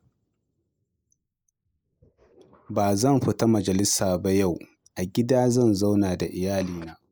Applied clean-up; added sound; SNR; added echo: neural mask model Resemble Enhance denoiser.